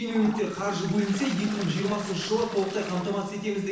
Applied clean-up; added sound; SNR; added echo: none; Toilet flush; 13 dB; reverberation time 0.9 s.